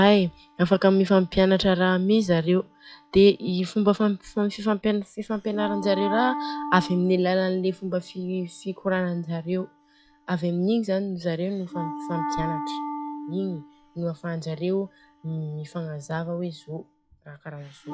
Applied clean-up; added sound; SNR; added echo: classical method log-MMSE.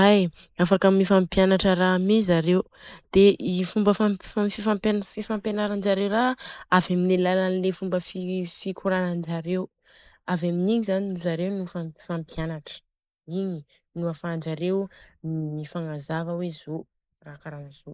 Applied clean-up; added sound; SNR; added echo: neural mask model Resemble Enhance denoiser.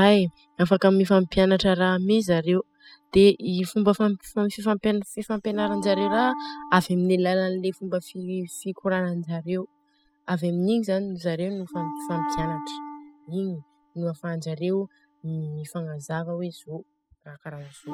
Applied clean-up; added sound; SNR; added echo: classical method spectral subtraction.